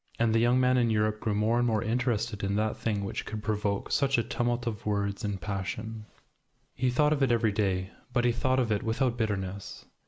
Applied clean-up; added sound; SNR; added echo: none; none; none; none.